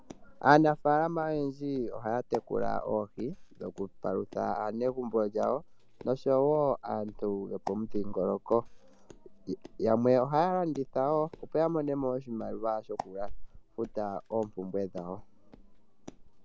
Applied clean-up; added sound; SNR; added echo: none; Walk, footsteps; 12 dB; none.